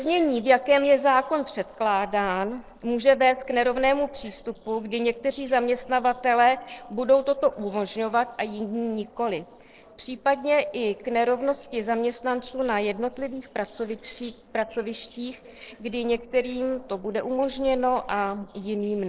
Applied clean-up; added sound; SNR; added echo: neural separator model SepFormer DNS4.